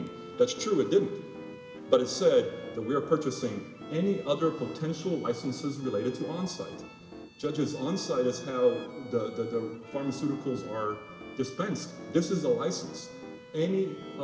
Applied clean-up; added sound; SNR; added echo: none; Bowed string instrument + Piano; 15 dB; none.